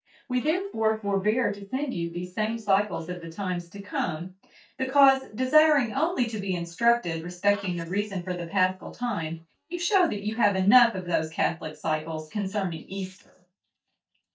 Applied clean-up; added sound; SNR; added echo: neural mask model DeepFilterNet 3.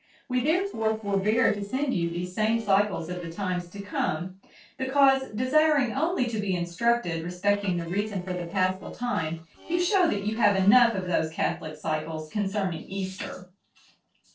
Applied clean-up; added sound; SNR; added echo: neural separator model SepFormer DNS4.